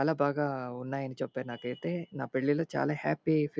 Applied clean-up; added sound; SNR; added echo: none; none; none; none.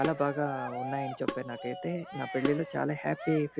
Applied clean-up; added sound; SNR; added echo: none; Cheering + Tabla; 7 dB; none.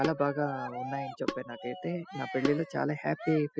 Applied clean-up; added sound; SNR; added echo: classical method spectral subtraction.